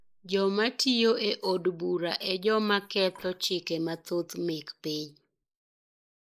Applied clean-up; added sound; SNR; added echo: neural mask model Resemble Enhance denoiser.